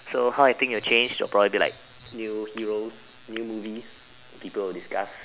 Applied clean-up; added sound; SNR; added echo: none; none; none; none.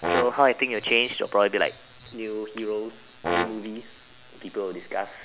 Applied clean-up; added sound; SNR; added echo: none; Brass instrument; 6 dB; none.